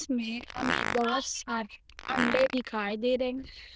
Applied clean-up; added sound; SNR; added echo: neural diffusion model UNIVERSE++.